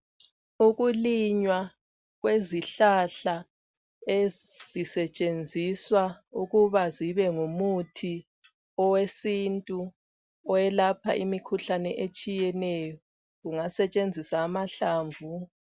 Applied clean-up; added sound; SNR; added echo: none; none; none; none.